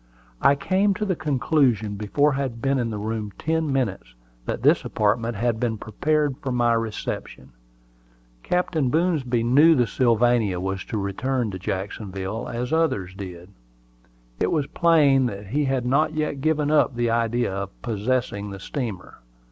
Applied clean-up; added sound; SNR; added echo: none; none; none; none.